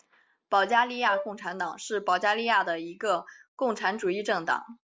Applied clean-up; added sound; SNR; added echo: neural separator model SepFormer DNS4.